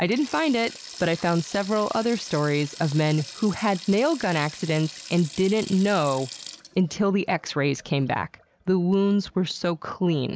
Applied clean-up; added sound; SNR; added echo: none; Sink (filling or washing); 18 dB; none.